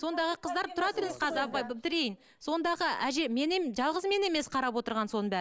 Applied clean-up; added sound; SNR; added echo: none; none; none; none.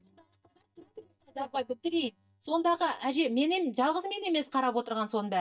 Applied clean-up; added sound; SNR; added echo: neural mask model DeepFilterNet 3.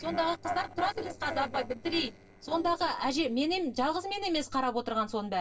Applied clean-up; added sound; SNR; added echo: neural separator model SepFormer DNS4.